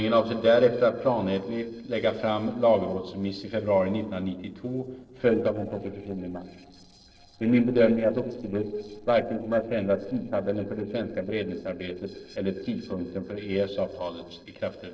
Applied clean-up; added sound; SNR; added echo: neural separator model SepFormer DNS4.